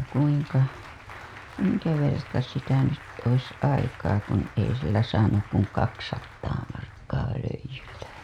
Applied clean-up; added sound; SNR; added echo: none; Applause; 19 dB; none.